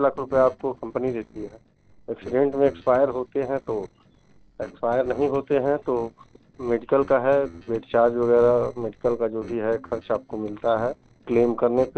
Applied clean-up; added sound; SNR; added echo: neural separator model SepFormer DNS4.